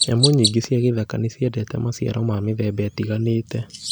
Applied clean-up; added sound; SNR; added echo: none; Chirp, tweet; 8 dB; none.